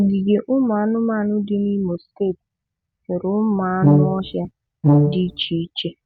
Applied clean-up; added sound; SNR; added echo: none; Brass instrument; -4 dB; none.